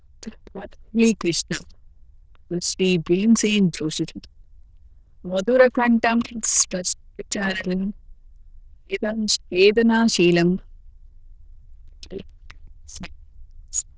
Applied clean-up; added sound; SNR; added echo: neural diffusion model UNIVERSE++.